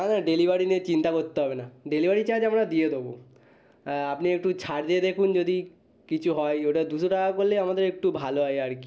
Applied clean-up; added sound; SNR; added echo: none; none; none; none.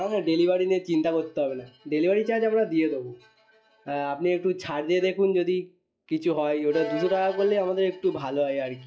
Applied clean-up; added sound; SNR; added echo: classical method log-MMSE.